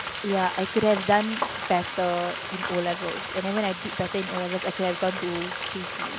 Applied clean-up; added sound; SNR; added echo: none; Frying (food); 4 dB; none.